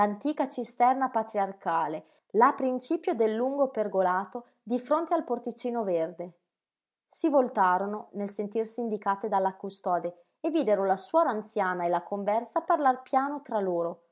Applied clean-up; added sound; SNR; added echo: none; none; none; none.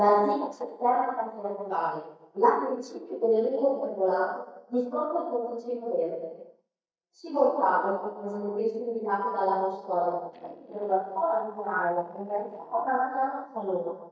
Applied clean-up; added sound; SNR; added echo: neural mask model DeepFilterNet 3.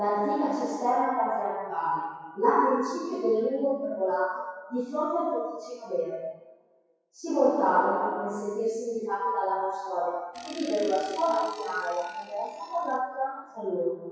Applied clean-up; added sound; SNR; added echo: classical method WPE with log-MMSE.